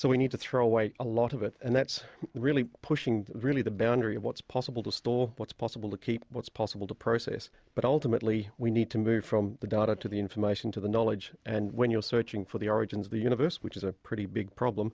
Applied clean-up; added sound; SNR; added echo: none; none; none; none.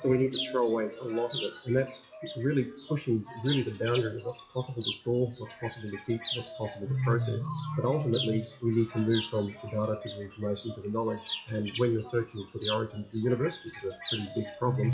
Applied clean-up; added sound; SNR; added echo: classical method WPE with log-MMSE.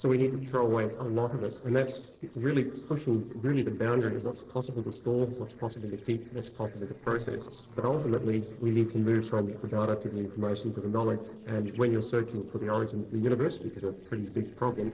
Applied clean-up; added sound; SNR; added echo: neural separator model SepFormer DNS4.